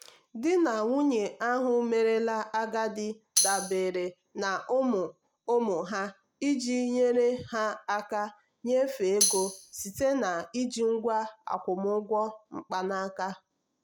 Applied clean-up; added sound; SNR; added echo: none; Tambourine; -1 dB; none.